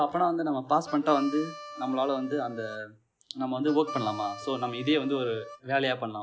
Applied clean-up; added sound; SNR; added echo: none; Harmonica; 14 dB; none.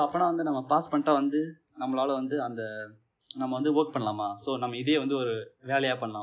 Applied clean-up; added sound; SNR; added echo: none; none; none; none.